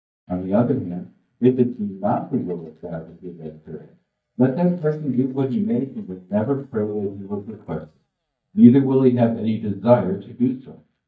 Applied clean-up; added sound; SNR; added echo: neural mask model DeepFilterNet 3.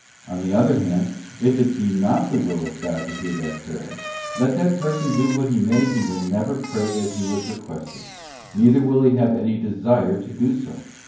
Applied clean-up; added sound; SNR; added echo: none; Bicycle; 16 dB; reverberation time 0.9 s.